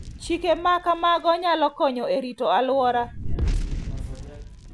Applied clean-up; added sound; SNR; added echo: none; Fire; 7 dB; none.